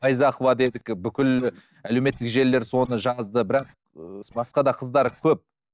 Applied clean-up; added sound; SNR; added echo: neural mask model DeepFilterNet 3.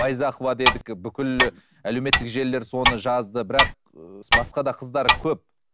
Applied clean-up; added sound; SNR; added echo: none; Clock; -1 dB; none.